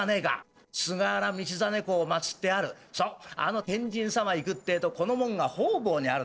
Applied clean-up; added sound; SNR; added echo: neural separator model SepFormer DNS4.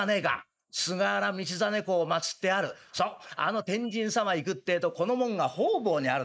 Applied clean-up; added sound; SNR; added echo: neural mask model Resemble Enhance denoiser.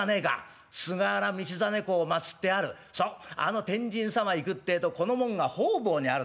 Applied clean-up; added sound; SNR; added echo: none; none; none; none.